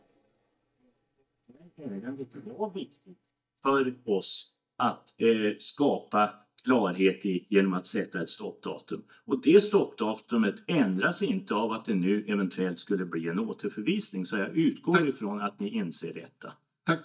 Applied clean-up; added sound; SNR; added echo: neural mask model DeepFilterNet 3.